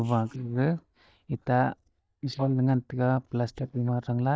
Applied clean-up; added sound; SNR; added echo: neural mask model DeepFilterNet 3.